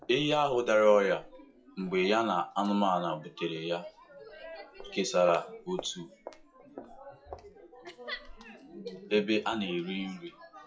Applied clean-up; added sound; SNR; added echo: classical method WPE with log-MMSE.